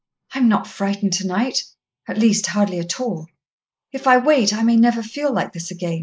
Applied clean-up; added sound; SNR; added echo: neural mask model Resemble Enhance denoiser.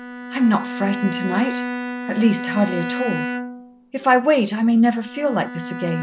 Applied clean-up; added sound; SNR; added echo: none; Bowed string instrument; 8 dB; none.